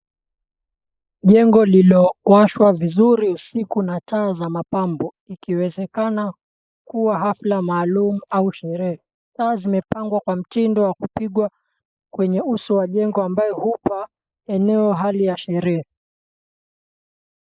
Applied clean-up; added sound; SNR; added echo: neural mask model Resemble Enhance denoiser.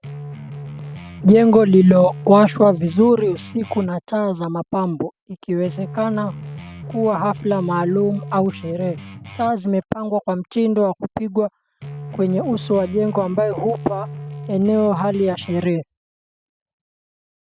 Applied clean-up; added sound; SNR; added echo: none; Guitar; 13 dB; none.